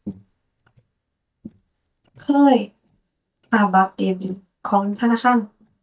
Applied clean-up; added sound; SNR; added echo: neural mask model DeepFilterNet 3.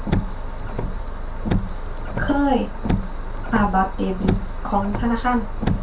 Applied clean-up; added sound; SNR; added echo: none; Car; -1 dB; reverberation time 0.2 s.